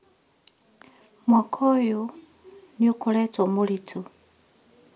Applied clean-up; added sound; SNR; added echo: none; none; none; none.